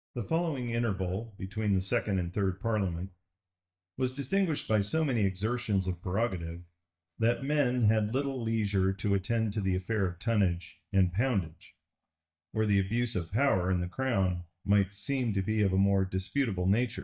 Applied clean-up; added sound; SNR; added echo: neural mask model DeepFilterNet 3.